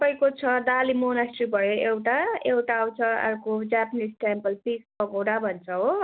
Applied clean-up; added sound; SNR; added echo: none; none; none; none.